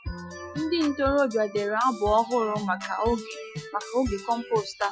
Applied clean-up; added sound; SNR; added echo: classical method Wiener filter.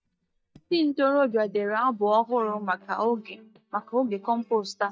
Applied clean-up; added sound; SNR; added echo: neural mask model DeepFilterNet 3.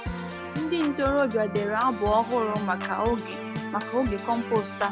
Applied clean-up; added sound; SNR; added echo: none; Organ; 7 dB; none.